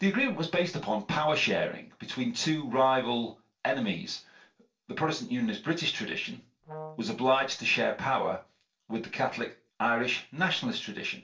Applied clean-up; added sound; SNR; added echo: neural separator model SepFormer DNS4.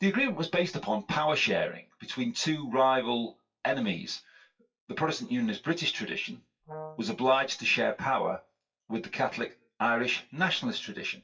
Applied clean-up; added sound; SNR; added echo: classical method WPE with log-MMSE.